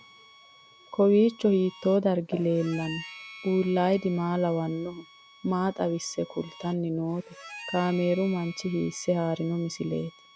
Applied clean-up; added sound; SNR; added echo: none; Harmonica; 19 dB; none.